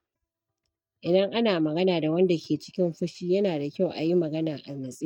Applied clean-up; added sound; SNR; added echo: neural mask model DeepFilterNet 3.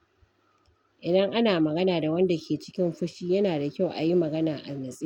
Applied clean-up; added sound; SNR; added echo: none; none; none; none.